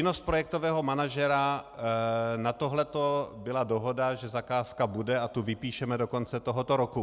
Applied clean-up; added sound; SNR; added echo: none; none; none; none.